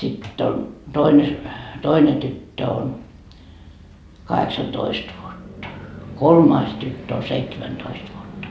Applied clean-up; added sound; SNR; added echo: none; none; none; none.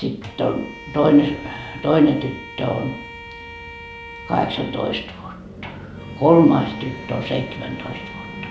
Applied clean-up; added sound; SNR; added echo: none; Bowed string instrument; 17 dB; none.